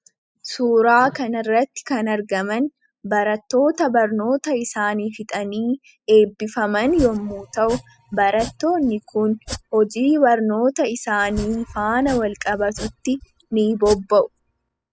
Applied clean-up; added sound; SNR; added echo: classical method spectral subtraction.